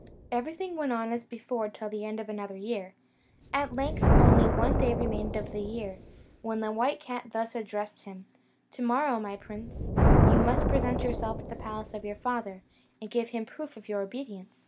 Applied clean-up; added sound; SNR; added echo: none; Thunder; -3 dB; none.